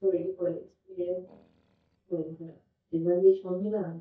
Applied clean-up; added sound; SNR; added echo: neural mask model DeepFilterNet 3.